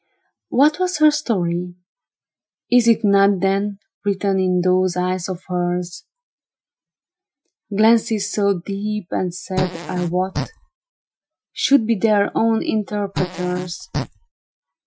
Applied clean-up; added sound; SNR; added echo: classical method Wiener filter.